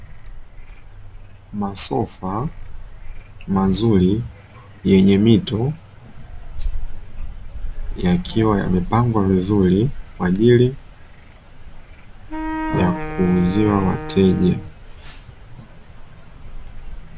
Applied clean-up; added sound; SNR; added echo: none; Frog + Wind instrument, woodwind instrument; 9 dB; none.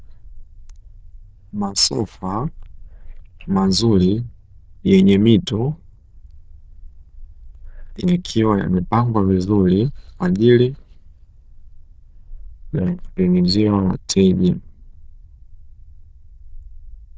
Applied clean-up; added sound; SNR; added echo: neural diffusion model UNIVERSE++.